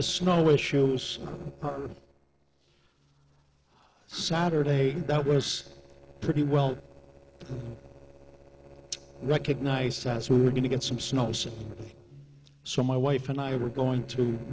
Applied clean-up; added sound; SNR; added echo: neural separator model SepFormer DNS4.